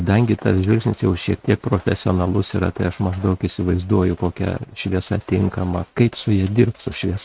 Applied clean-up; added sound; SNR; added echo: neural mask model RNNoise.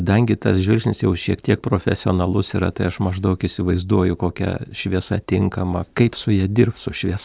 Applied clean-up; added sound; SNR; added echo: none; none; none; none.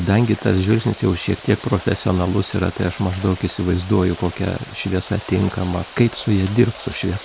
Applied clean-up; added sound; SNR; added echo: none; Rain; 18 dB; none.